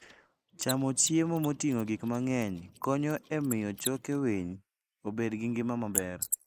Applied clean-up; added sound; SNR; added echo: neural mask model Resemble Enhance denoiser.